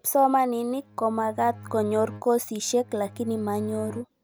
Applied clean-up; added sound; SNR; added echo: none; Bowed string instrument; 17 dB; none.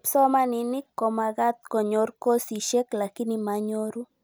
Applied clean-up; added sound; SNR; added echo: none; none; none; none.